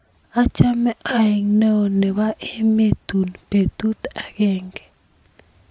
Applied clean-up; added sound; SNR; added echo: none; none; none; none.